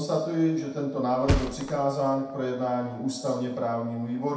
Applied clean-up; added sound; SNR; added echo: none; Thump, thud; 6 dB; reverberation time 0.7 s.